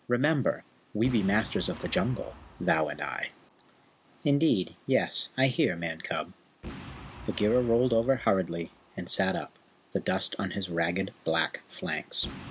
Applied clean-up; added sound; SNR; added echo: none; Boom; 19 dB; none.